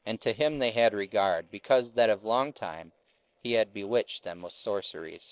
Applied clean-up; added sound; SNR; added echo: neural separator model SepFormer DNS4.